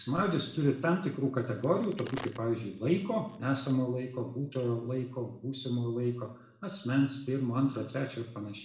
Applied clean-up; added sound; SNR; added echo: none; Crack; 18 dB; reverberation time 0.7 s.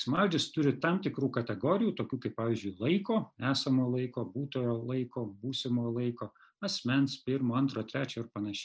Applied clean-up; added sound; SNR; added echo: none; none; none; none.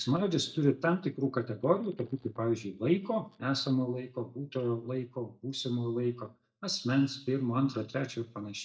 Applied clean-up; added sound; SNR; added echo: neural mask model DeepFilterNet 3.